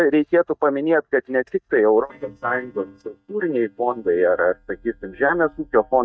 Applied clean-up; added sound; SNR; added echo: neural mask model DeepFilterNet 3.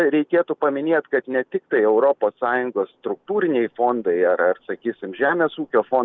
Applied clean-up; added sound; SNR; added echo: none; none; none; none.